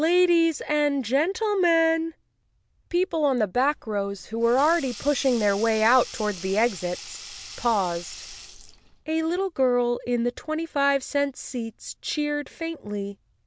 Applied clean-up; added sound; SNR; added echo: none; Sink (filling or washing); 19 dB; none.